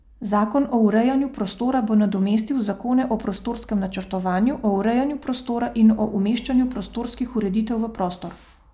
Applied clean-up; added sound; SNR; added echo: none; none; none; none.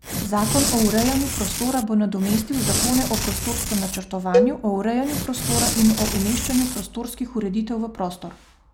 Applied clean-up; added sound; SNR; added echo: none; Tearing + Cowbell; 1 dB; none.